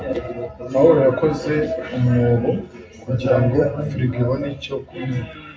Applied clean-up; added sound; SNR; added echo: none; none; none; reverberation time 0.4 s.